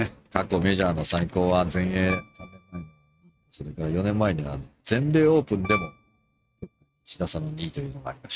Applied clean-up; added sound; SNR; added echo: neural mask model RNNoise.